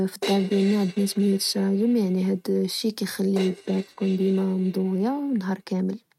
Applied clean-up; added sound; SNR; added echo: neural mask model RNNoise.